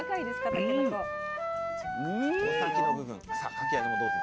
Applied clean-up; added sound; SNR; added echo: none; Wind instrument, woodwind instrument; -2 dB; none.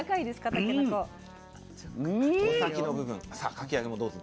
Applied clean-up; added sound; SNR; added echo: none; none; none; none.